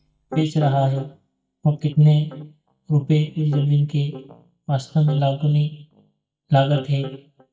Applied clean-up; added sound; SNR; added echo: neural mask model DeepFilterNet 3.